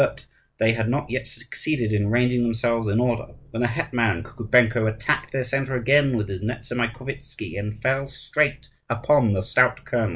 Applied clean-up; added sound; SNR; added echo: none; none; none; none.